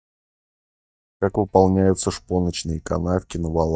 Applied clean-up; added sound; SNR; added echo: neural mask model DeepFilterNet 3.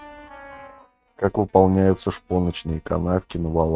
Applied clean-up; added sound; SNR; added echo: neural mask model RNNoise.